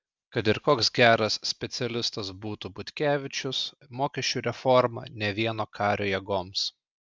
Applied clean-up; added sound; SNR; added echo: none; none; none; none.